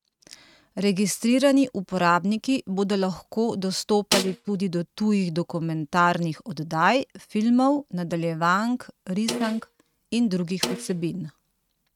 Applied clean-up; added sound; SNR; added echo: neural mask model RNNoise.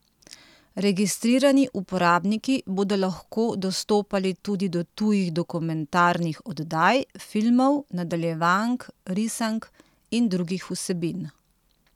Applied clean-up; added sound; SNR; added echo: none; none; none; none.